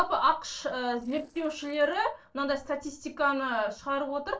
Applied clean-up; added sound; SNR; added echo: neural separator model SepFormer DNS4.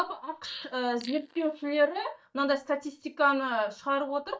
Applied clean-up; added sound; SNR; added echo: neural mask model DeepFilterNet 3.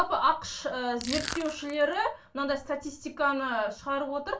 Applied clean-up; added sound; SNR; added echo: none; Crushing; 9 dB; reverberation time 0.2 s.